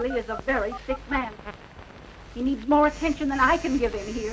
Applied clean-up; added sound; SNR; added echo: none; Telephone; 17 dB; none.